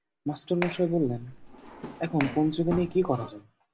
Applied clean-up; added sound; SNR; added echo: none; Drawer open or close + Clapping; 11 dB; none.